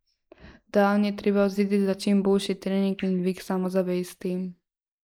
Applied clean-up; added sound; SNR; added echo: neural mask model Resemble Enhance denoiser.